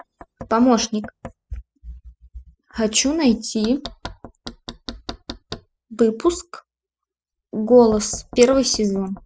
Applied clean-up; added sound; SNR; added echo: classical method spectral subtraction.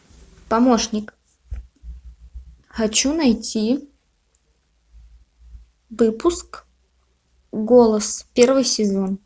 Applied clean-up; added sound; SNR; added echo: none; none; none; none.